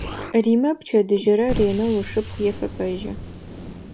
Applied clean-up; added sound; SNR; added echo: none; Explosion; 11 dB; none.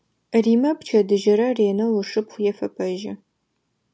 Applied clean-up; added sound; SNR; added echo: none; none; none; none.